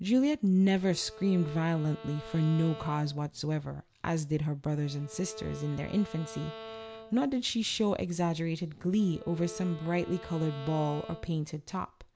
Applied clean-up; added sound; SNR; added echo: none; Bowed string instrument; 17 dB; none.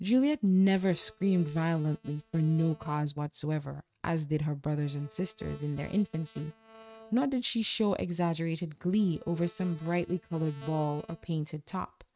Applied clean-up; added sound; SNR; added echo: neural mask model RNNoise.